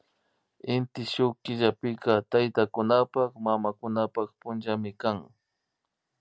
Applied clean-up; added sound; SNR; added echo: none; none; none; none.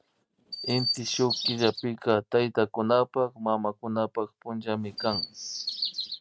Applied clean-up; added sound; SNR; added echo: neural mask model RNNoise.